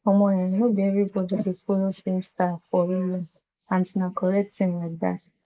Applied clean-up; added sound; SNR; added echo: neural mask model Resemble Enhance denoiser.